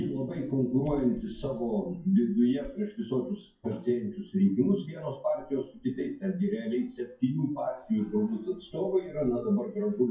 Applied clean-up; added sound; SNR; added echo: classical method WPE with log-MMSE.